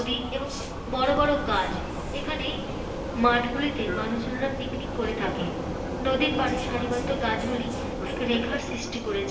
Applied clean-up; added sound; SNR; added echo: none; Vehicle; 3 dB; reverberation time 1.0 s.